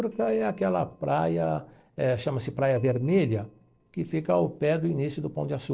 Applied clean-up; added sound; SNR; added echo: neural separator model SepFormer DNS4.